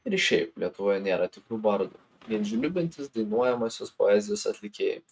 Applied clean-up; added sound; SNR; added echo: neural mask model RNNoise.